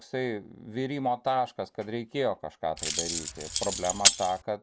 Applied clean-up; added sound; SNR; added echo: none; Keys jangling; -3 dB; none.